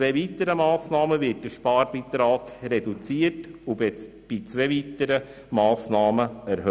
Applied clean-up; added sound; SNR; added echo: none; none; none; none.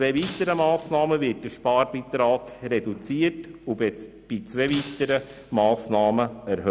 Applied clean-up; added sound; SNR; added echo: none; Shatter; 16 dB; none.